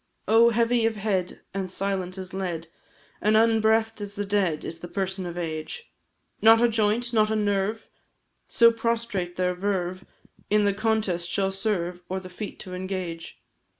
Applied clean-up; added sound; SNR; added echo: none; none; none; none.